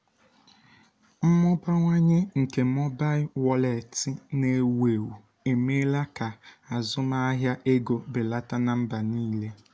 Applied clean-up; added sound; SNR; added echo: none; none; none; none.